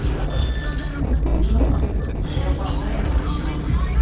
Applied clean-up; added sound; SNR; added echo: neural separator model SepFormer DNS4.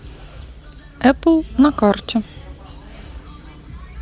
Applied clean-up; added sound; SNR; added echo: none; none; none; none.